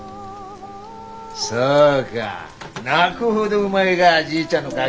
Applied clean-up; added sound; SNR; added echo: none; none; none; none.